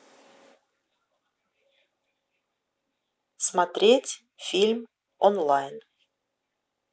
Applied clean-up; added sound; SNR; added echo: none; none; none; none.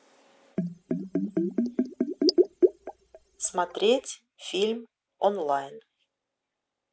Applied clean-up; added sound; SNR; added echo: none; Bathtub (filling or washing); -4 dB; none.